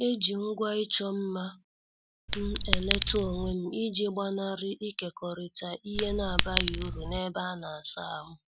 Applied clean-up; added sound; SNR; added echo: none; Chink, clink; -2 dB; none.